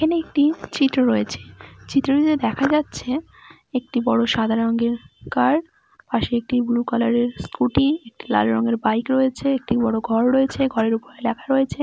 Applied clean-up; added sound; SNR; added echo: none; none; none; none.